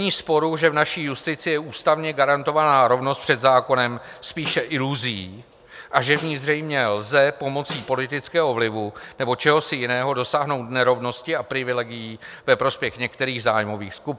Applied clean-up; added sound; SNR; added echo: none; Snare drum; 19 dB; none.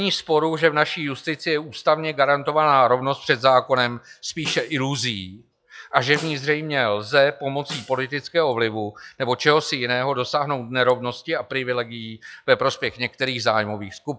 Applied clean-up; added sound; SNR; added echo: classical method log-MMSE.